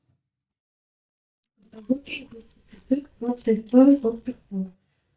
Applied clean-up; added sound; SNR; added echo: neural mask model DeepFilterNet 3.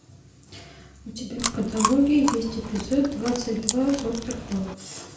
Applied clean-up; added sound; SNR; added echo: none; Chewing, mastication; 5 dB; reverberation time 0.5 s.